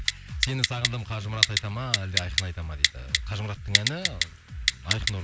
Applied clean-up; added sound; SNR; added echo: none; Typing; -3 dB; none.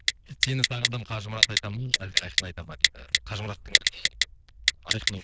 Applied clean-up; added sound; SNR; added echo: neural diffusion model UNIVERSE++.